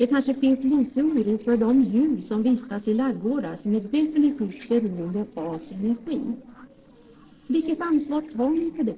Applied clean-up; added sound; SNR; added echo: neural separator model SepFormer DNS4.